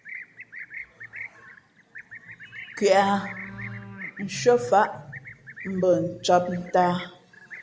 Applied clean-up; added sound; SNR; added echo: none; Livestock, farm animals, working animals; 16 dB; none.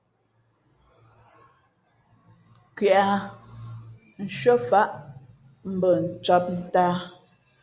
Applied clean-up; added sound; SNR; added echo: none; none; none; none.